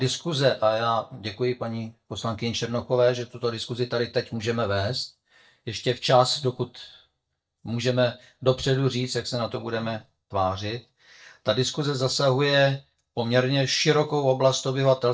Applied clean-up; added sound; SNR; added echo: neural mask model DeepFilterNet 3.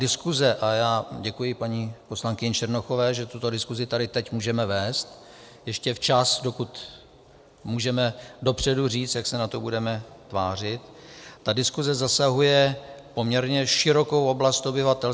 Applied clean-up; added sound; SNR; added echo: none; none; none; none.